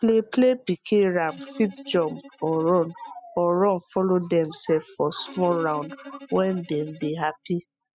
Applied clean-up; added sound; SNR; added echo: classical method spectral subtraction.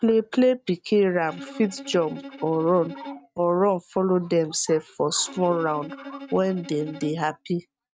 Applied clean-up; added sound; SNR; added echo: neural mask model RNNoise.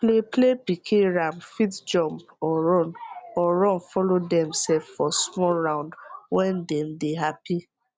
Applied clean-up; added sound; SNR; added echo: none; none; none; none.